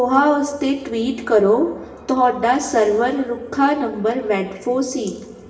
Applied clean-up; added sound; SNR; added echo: none; none; none; reverberation time 1.1 s.